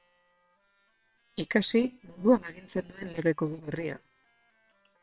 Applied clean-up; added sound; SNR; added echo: neural separator model SepFormer WHAM!.